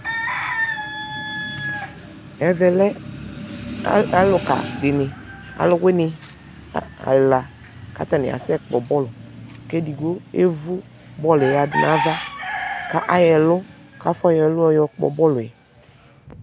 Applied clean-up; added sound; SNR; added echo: none; none; none; none.